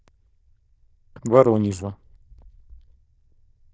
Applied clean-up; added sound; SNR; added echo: neural diffusion model UNIVERSE++.